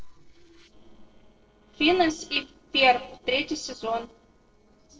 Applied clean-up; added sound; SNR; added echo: neural separator model SepFormer DNS4.